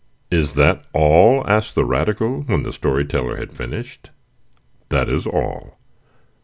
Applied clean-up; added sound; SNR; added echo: none; none; none; none.